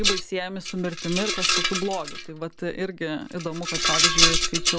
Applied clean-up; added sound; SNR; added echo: none; Rattle; -5 dB; none.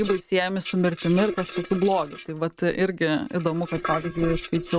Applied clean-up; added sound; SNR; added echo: neural mask model RNNoise.